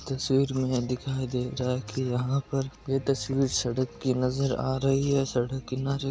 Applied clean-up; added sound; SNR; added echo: none; Piano; 18 dB; none.